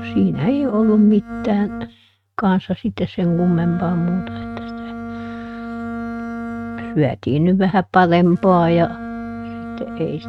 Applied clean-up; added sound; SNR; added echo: neural mask model RNNoise.